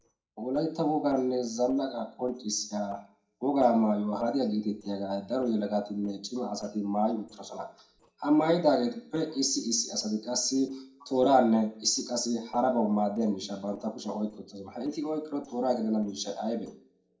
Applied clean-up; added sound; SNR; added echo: neural separator model SepFormer DNS4.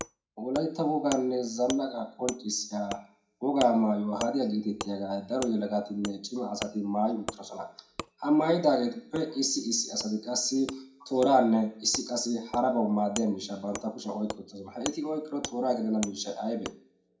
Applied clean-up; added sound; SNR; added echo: none; Wood; 15 dB; reverberation time 0.4 s.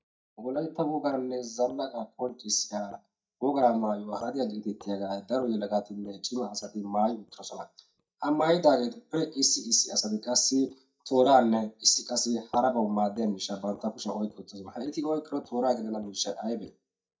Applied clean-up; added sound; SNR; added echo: neural mask model DeepFilterNet 3.